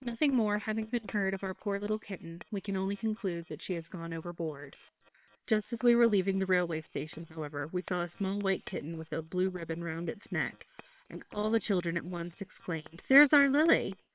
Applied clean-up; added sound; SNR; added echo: neural separator model SepFormer WHAM!.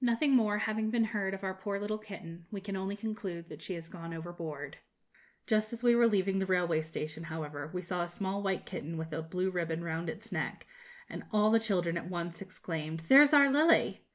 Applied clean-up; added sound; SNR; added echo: none; none; none; none.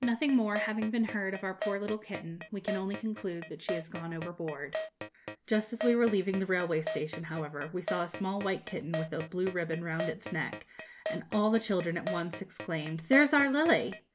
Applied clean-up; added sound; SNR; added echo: none; Keyboard (musical); 10 dB; none.